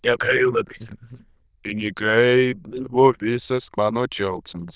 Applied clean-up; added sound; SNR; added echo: neural diffusion model UNIVERSE++.